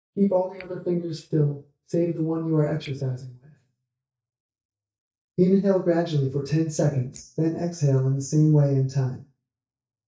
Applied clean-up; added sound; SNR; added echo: neural mask model DeepFilterNet 3.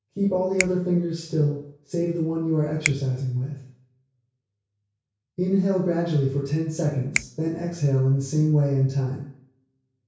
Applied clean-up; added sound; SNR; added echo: none; Finger snapping; 11 dB; reverberation time 0.6 s.